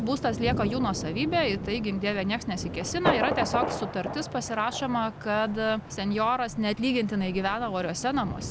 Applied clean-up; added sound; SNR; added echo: none; Thunder; 6 dB; none.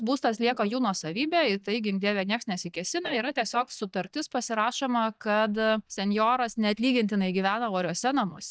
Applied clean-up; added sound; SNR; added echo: neural mask model DeepFilterNet 3.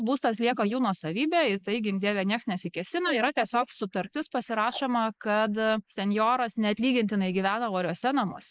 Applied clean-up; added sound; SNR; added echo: neural mask model Resemble Enhance denoiser.